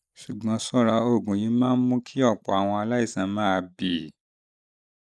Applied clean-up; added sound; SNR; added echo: neural mask model Resemble Enhance denoiser.